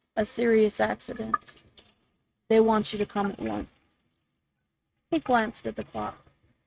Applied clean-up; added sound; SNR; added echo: neural mask model RNNoise.